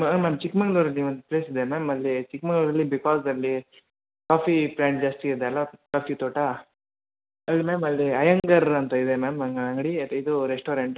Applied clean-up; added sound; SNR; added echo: none; none; none; none.